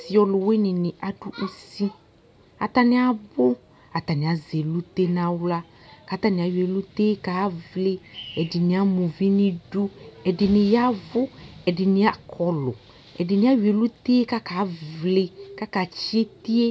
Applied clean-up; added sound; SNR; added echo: none; none; none; none.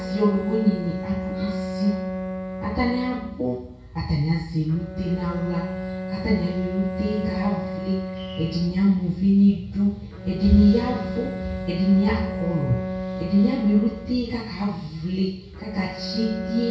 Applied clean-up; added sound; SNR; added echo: none; Bowed string instrument; 8 dB; reverberation time 0.6 s.